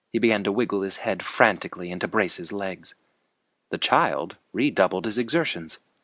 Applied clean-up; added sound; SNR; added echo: none; none; none; none.